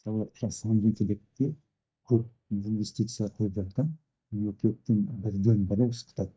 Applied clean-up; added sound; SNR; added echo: neural mask model DeepFilterNet 3.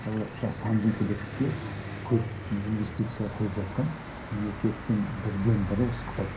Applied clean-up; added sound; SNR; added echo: none; Church bell / Traffic noise, roadway noise; 9 dB; reverberation time 0.3 s.